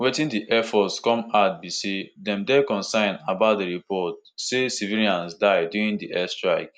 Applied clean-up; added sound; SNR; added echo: none; none; none; none.